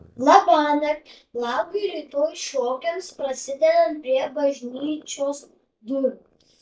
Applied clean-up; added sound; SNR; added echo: neural mask model DeepFilterNet 3.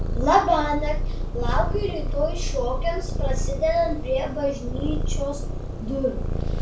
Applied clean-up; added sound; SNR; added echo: none; Purr; 0 dB; reverberation time 0.3 s.